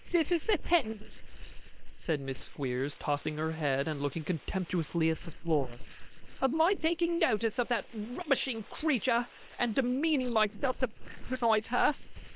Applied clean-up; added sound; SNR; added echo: neural separator model SepFormer WHAM!.